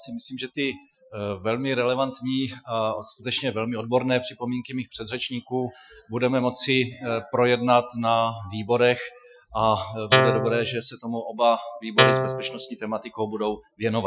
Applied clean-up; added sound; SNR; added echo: classical method Wiener filter.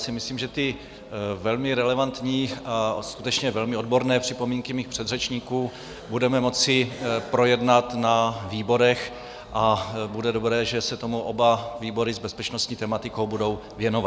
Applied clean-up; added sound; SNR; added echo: none; none; none; none.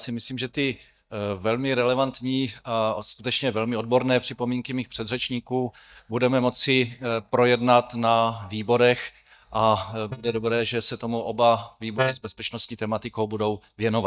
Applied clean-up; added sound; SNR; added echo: neural mask model DeepFilterNet 3.